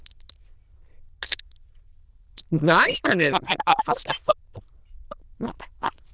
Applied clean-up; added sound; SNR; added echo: neural diffusion model UNIVERSE++.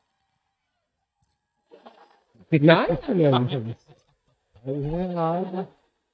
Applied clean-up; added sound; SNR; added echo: neural mask model DeepFilterNet 3.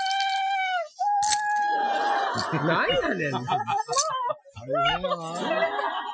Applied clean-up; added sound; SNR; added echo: classical method Wiener filter.